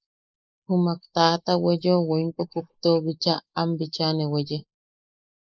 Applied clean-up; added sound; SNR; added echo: neural mask model Resemble Enhance denoiser.